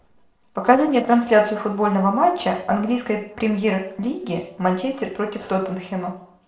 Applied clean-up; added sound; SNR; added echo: neural separator model SepFormer DNS4.